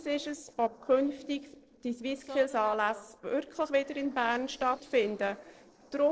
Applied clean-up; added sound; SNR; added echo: neural separator model SepFormer DNS4.